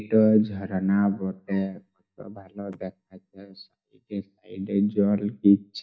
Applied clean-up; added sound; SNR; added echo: neural mask model DeepFilterNet 3.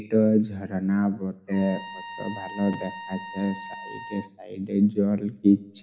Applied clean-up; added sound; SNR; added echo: none; Trumpet; 14 dB; reverberation time 2.5 s.